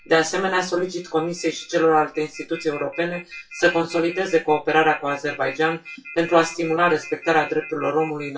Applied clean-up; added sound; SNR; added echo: classical method WPE with log-MMSE.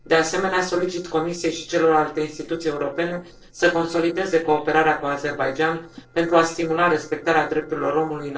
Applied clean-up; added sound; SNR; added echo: neural separator model SepFormer DNS4.